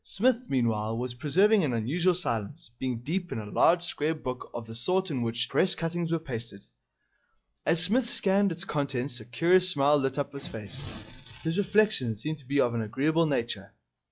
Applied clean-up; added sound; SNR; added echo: classical method log-MMSE.